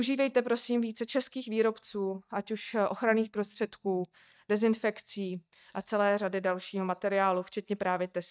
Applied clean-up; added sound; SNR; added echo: neural mask model DeepFilterNet 3.